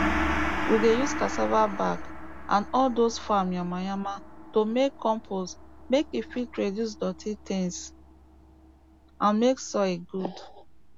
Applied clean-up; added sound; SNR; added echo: none; Gong; 7 dB; none.